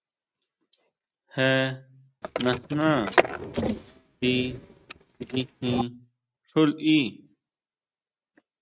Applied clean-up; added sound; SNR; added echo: neural mask model RNNoise.